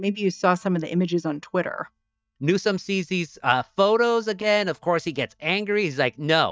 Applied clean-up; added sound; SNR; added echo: neural mask model DeepFilterNet 3.